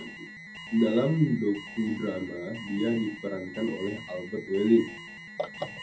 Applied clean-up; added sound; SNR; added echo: none; Alarm; 14 dB; reverberation time 0.4 s.